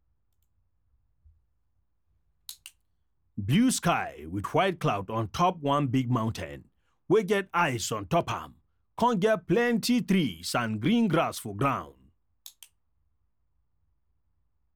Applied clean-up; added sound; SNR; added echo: none; none; none; none.